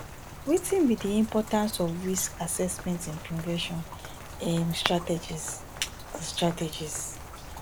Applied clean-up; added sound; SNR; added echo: none; Rain; 11 dB; none.